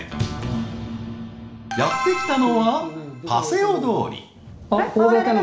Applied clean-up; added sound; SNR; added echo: none; none; none; reverberation time 0.6 s.